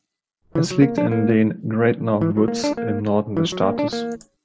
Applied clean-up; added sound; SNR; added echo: none; Guitar; 4 dB; none.